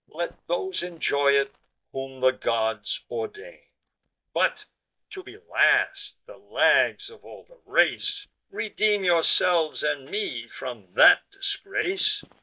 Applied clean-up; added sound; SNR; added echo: neural mask model DeepFilterNet 3.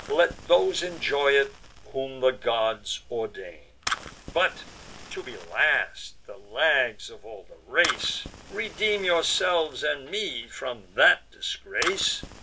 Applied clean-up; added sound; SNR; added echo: none; Fire; 14 dB; none.